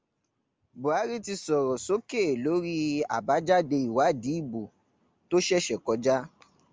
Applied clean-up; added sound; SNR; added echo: none; none; none; none.